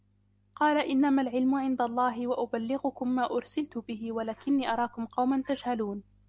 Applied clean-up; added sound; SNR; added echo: none; none; none; none.